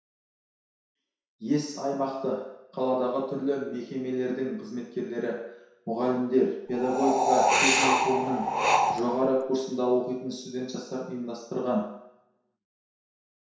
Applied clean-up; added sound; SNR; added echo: none; Wind; -5 dB; reverberation time 0.7 s.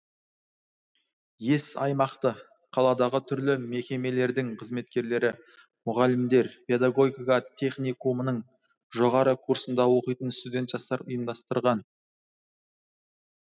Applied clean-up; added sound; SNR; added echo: none; none; none; none.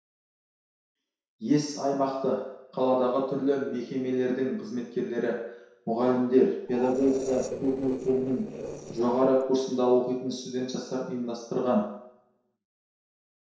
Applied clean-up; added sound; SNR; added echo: neural separator model SepFormer DNS4.